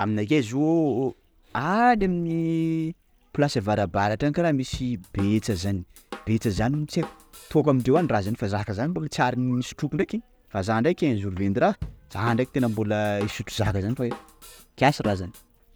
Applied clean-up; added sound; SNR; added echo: none; Drum / Drum kit; 15 dB; none.